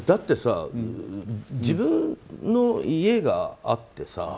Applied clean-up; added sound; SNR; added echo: none; none; none; none.